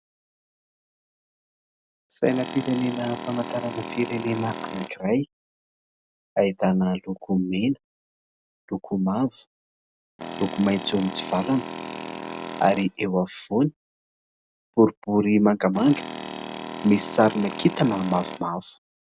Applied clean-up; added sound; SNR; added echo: none; Tools; 9 dB; none.